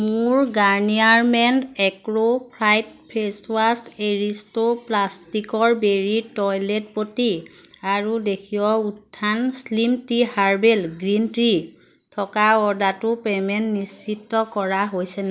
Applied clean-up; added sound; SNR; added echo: none; none; none; none.